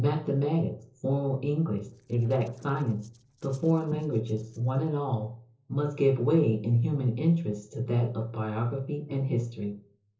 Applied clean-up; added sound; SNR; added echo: neural separator model SepFormer DNS4.